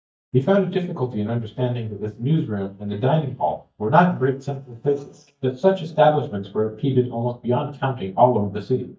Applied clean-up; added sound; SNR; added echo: neural mask model DeepFilterNet 3.